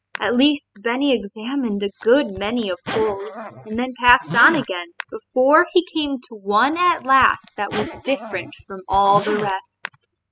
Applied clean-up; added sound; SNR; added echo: classical method spectral subtraction.